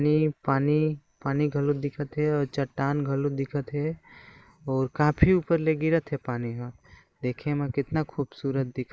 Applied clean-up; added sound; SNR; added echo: neural mask model Resemble Enhance denoiser.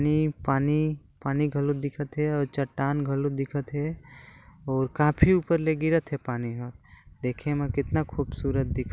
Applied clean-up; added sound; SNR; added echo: none; none; none; none.